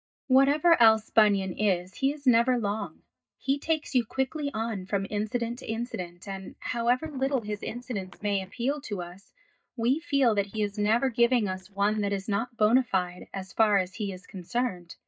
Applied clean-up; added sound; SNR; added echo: neural mask model DeepFilterNet 3.